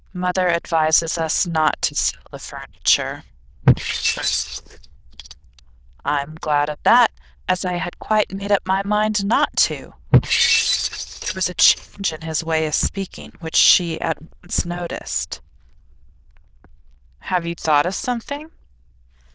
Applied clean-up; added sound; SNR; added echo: neural diffusion model UNIVERSE++.